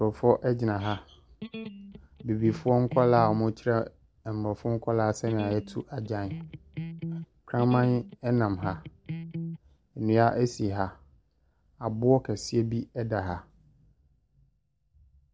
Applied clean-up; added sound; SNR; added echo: none; Electric guitar; 10 dB; none.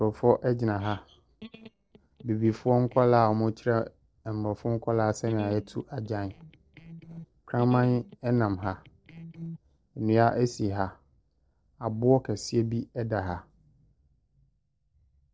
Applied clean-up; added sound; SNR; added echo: neural separator model SepFormer DNS4.